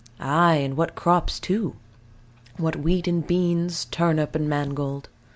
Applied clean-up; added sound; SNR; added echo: none; none; none; none.